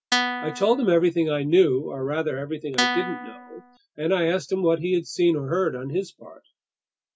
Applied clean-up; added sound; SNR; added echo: none; Guitar; 3 dB; none.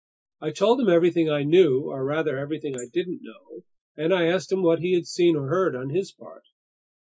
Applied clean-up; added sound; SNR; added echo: neural mask model Resemble Enhance denoiser.